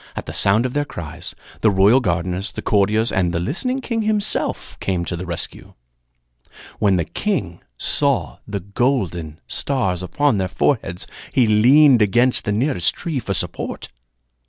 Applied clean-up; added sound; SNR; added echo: none; none; none; none.